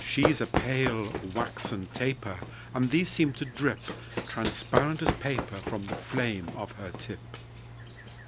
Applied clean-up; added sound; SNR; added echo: none; Run; 3 dB; none.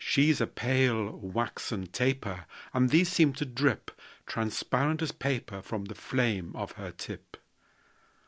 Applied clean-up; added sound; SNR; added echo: none; none; none; none.